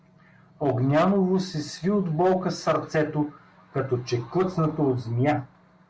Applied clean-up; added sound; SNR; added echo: none; none; none; none.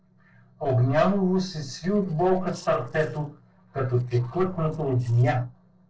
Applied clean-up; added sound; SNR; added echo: neural separator model SepFormer DNS4.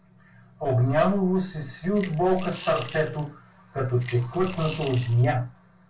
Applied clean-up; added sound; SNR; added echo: none; Coin (dropping) / Glass; 12 dB; reverberation time 0.2 s.